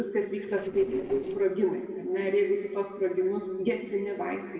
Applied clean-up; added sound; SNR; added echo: neural separator model SepFormer DNS4.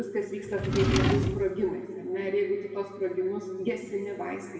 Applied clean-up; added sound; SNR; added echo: none; Drawer open or close; -2 dB; reverberation time 2.1 s.